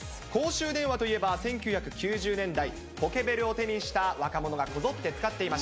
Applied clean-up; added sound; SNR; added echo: none; none; none; none.